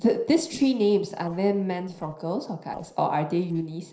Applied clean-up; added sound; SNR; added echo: neural separator model SepFormer DNS4.